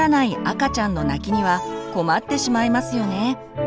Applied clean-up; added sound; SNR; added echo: none; none; none; none.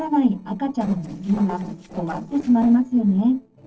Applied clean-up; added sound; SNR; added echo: neural separator model SepFormer DNS4.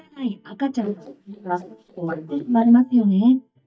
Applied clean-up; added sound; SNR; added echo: neural mask model DeepFilterNet 3.